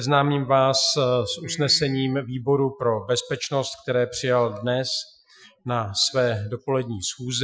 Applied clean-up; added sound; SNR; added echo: classical method Wiener filter.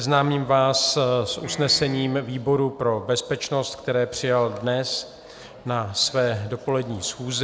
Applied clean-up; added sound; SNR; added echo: none; Piano; 16 dB; none.